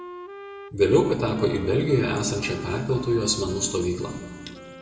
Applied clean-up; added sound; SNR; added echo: none; Wind instrument, woodwind instrument; 17 dB; reverberation time 2.0 s.